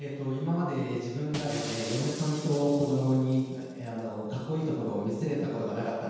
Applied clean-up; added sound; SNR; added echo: none; Shatter; 16 dB; reverberation time 1.2 s.